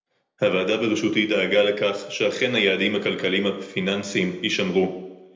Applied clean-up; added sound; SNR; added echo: none; none; none; reverberation time 0.8 s.